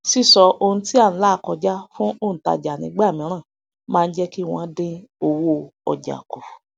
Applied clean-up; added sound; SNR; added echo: none; none; none; none.